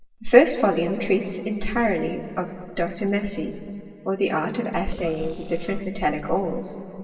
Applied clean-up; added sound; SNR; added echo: neural separator model SepFormer DNS4.